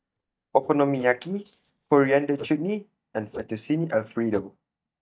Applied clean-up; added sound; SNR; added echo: neural mask model DeepFilterNet 3.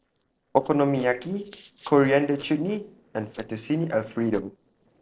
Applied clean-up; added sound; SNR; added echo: neural separator model SepFormer DNS4.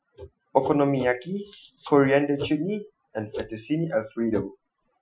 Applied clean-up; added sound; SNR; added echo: classical method Wiener filter.